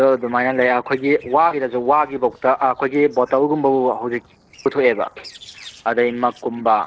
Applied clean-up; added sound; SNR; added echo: neural separator model SepFormer DNS4.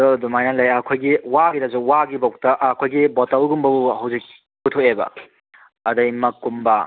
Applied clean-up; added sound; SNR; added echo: none; none; none; none.